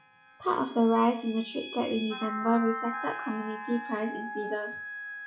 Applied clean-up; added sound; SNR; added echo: classical method log-MMSE.